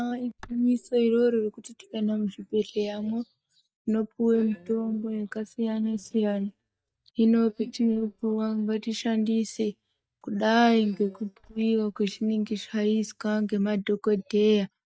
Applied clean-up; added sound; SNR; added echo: neural mask model DeepFilterNet 3.